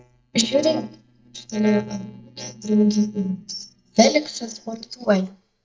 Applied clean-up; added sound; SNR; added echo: neural mask model DeepFilterNet 3.